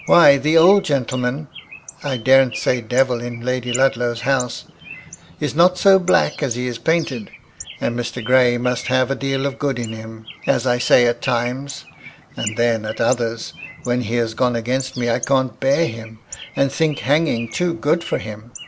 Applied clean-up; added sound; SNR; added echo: none; Bird; 17 dB; none.